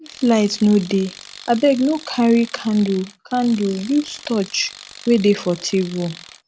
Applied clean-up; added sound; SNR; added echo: none; Tools; 20 dB; none.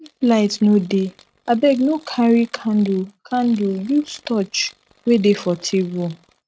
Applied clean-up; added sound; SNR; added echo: neural mask model RNNoise.